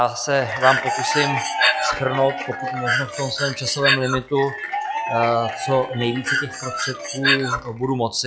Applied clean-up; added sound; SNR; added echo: classical method log-MMSE.